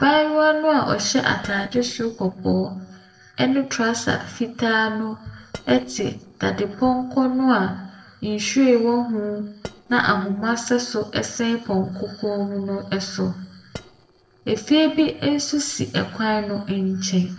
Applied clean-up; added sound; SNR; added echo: neural separator model SepFormer DNS4.